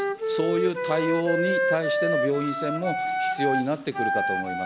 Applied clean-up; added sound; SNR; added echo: none; Wind instrument, woodwind instrument; -2 dB; none.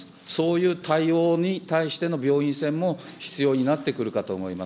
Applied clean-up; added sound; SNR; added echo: none; none; none; none.